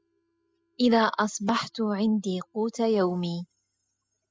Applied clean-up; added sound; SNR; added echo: classical method spectral subtraction.